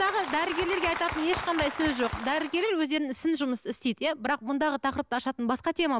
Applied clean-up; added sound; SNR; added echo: none; none; none; none.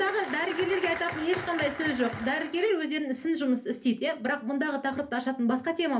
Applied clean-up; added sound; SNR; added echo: none; none; none; reverberation time 0.3 s.